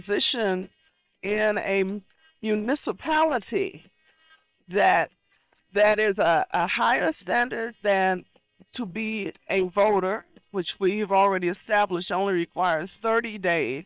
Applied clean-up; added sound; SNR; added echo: neural separator model SepFormer WHAM!.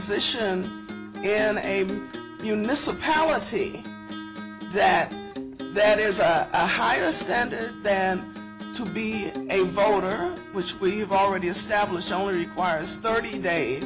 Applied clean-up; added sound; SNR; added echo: none; Acoustic guitar; 11 dB; none.